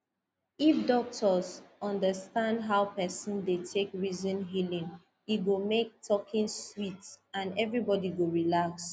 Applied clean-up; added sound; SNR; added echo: none; none; none; none.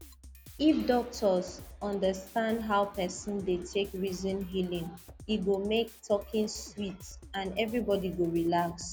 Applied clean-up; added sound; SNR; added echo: none; Drum kit; 19 dB; none.